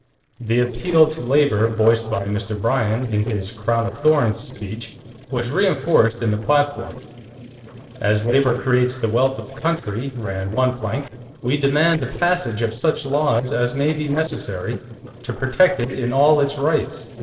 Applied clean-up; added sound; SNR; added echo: neural separator model SepFormer DNS4.